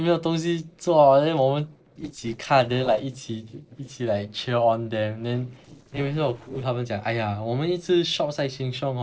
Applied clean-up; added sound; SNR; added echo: neural separator model SepFormer DNS4.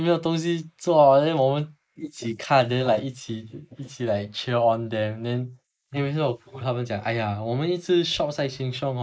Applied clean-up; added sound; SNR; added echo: neural mask model Resemble Enhance denoiser.